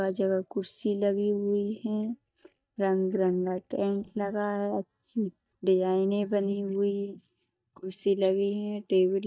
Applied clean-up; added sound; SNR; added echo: neural mask model DeepFilterNet 3.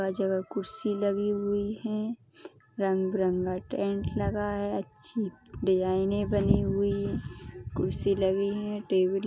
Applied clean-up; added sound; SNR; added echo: none; none; none; none.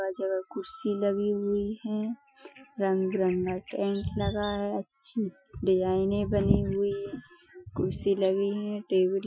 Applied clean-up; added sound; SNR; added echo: classical method Wiener filter.